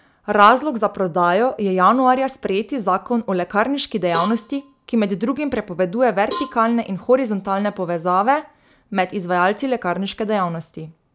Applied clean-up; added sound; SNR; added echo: none; Cowbell; 15 dB; none.